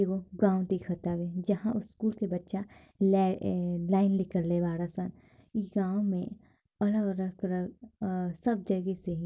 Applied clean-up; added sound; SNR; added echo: none; none; none; none.